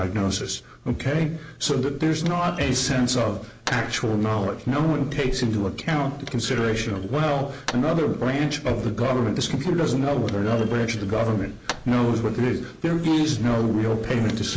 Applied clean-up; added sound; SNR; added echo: none; Thump, thud; 19 dB; none.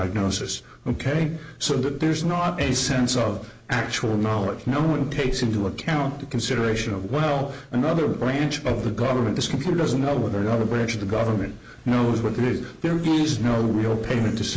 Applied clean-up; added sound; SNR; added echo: none; none; none; none.